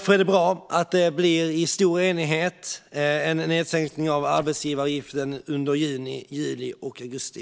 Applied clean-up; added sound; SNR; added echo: neural separator model SepFormer DNS4.